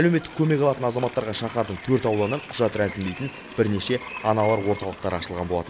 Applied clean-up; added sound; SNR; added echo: none; Bird + Livestock, farm animals, working animals; 15 dB; none.